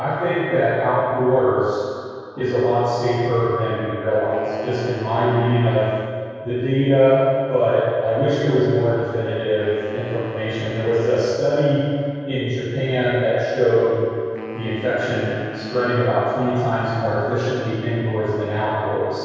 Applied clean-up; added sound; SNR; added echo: none; Wind instrument, woodwind instrument; 17 dB; reverberation time 2.2 s.